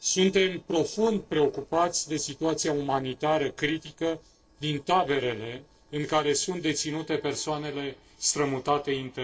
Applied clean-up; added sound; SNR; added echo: neural separator model SepFormer DNS4.